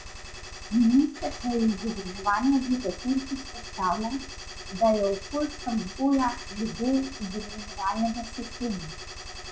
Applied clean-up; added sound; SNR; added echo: classical method log-MMSE.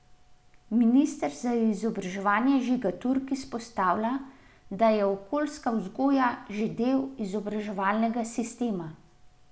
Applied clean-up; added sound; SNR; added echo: none; none; none; none.